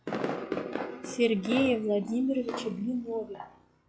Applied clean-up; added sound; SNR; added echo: classical method log-MMSE.